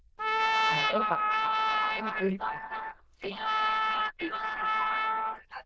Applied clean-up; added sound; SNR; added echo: neural diffusion model UNIVERSE++.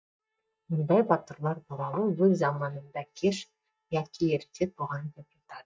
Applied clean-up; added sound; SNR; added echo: neural mask model DeepFilterNet 3.